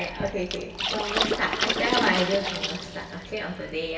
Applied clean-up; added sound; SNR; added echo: none; Water / Splash, splatter; 1 dB; reverberation time 2.3 s.